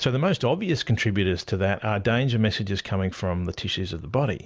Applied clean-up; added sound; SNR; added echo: none; none; none; none.